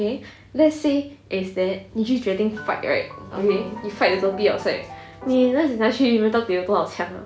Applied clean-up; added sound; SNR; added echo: none; Piano; 16 dB; none.